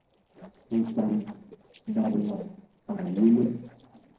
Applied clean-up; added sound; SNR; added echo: neural separator model SepFormer DNS4.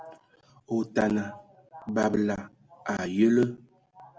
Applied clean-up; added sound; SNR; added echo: none; none; none; none.